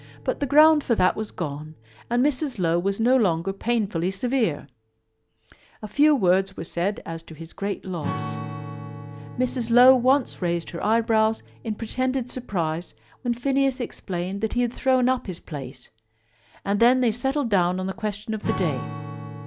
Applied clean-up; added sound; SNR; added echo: none; Strum; 15 dB; none.